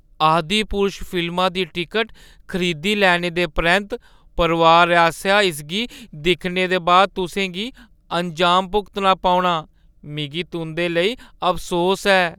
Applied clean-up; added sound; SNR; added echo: none; none; none; none.